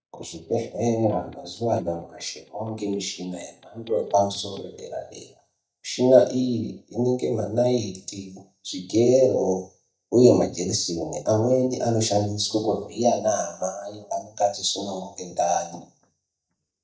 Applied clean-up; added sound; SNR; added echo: neural mask model DeepFilterNet 3.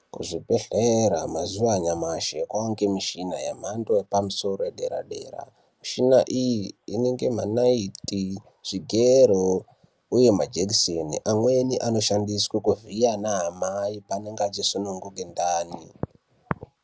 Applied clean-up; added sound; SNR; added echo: none; none; none; none.